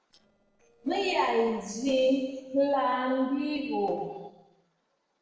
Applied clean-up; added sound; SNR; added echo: neural separator model SepFormer DNS4.